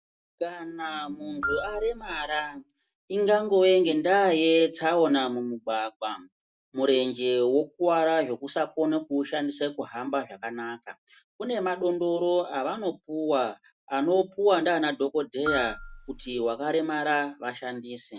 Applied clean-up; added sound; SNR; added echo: none; Marimba, xylophone; 11 dB; none.